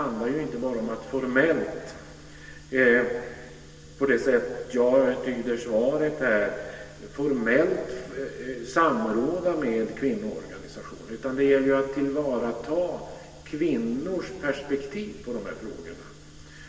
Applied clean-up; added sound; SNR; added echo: none; none; none; reverberation time 2.1 s.